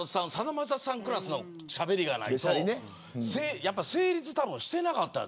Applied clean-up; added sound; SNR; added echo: none; none; none; none.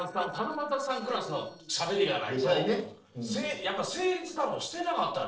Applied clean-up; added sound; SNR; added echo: neural separator model SepFormer DNS4.